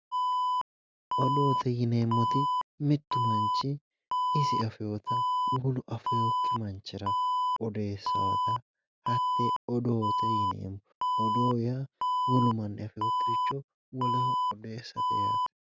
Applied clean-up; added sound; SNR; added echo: none; Alarm; -3 dB; none.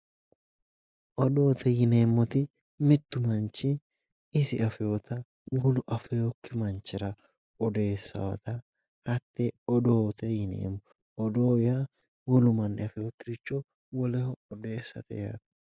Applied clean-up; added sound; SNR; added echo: neural mask model Resemble Enhance denoiser.